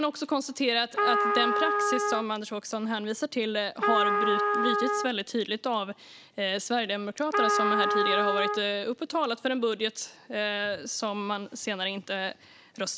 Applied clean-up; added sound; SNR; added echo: none; Trumpet; -3 dB; none.